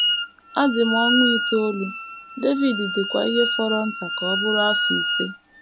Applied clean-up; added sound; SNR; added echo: none; Wind instrument, woodwind instrument; 2 dB; none.